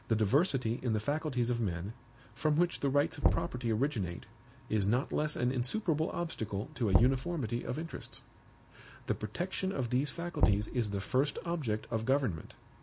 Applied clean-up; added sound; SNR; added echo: none; Knock; 3 dB; none.